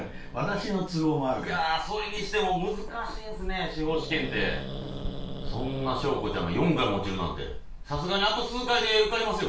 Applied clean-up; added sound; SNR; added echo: none; Growling; 8 dB; reverberation time 0.3 s.